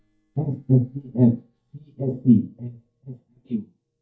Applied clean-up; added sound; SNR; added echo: neural mask model DeepFilterNet 3.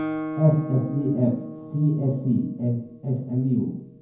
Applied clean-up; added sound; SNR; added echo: none; Guitar; 11 dB; reverberation time 0.9 s.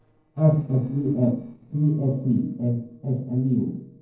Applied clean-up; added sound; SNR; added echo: neural separator model SepFormer DNS4.